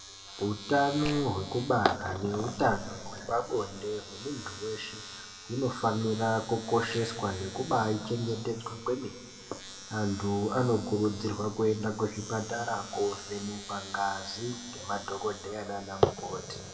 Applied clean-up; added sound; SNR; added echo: none; Domestic sounds, home sounds; 14 dB; reverberation time 1.8 s.